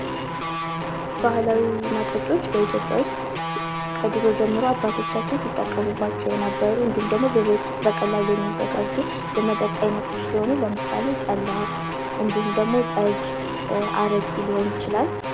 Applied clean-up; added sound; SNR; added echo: none; Guitar; 3 dB; none.